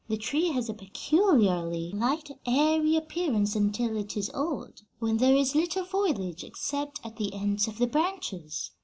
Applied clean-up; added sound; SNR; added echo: neural mask model Resemble Enhance denoiser.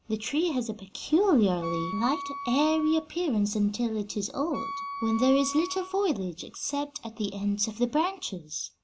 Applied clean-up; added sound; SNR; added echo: none; Wind instrument, woodwind instrument; 11 dB; none.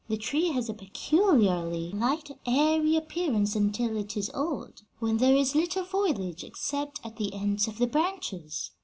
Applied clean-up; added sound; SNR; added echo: none; none; none; none.